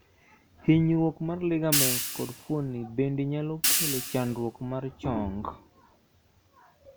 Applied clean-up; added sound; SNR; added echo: none; Hi-hat; 1 dB; none.